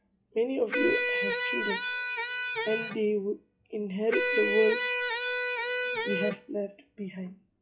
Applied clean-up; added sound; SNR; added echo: classical method log-MMSE.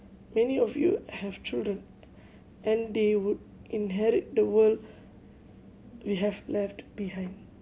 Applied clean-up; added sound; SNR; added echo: none; none; none; none.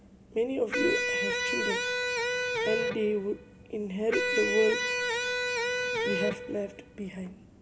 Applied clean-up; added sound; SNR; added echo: none; Electric guitar; -2 dB; none.